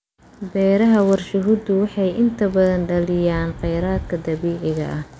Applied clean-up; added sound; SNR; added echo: none; none; none; none.